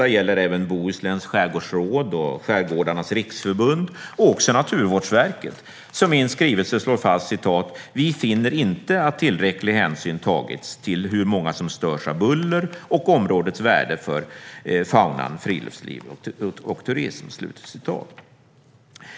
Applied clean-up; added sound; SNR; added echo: none; none; none; none.